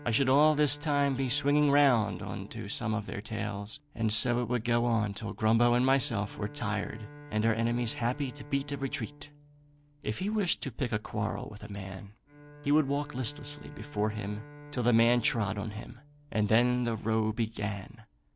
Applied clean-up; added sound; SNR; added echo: none; Bowed string instrument; 19 dB; none.